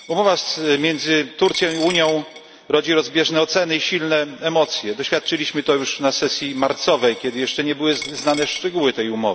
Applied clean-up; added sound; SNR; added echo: none; Coin (dropping); 18 dB; none.